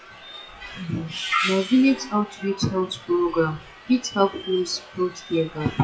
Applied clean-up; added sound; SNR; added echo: classical method WPE with log-MMSE.